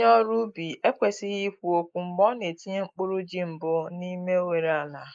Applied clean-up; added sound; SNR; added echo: neural mask model Resemble Enhance denoiser.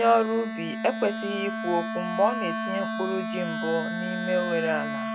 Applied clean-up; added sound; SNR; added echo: none; Wind instrument, woodwind instrument; 3 dB; none.